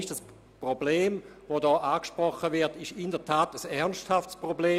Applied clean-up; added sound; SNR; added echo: none; none; none; none.